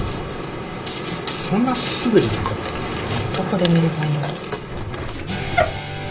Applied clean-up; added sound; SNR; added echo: none; Drawer open or close; 8 dB; reverberation time 0.8 s.